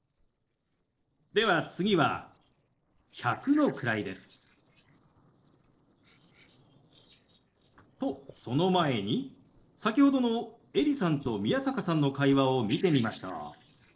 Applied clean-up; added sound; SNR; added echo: neural separator model SepFormer DNS4.